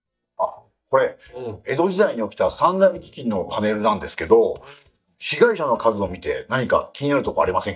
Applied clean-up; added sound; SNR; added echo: neural mask model DeepFilterNet 3.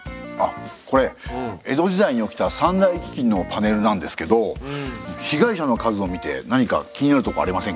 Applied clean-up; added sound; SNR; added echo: none; none; none; none.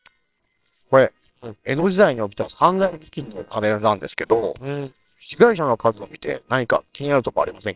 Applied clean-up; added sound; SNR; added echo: neural separator model SepFormer WHAMR!.